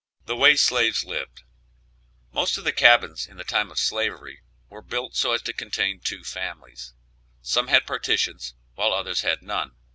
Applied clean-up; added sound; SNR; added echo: none; none; none; none.